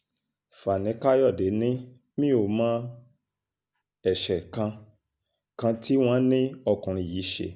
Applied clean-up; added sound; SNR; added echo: none; none; none; none.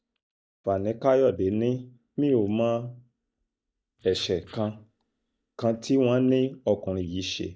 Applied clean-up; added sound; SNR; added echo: neural mask model DeepFilterNet 3.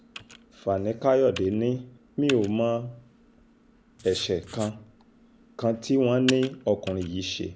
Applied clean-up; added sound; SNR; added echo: none; Computer keyboard + Writing; 16 dB; none.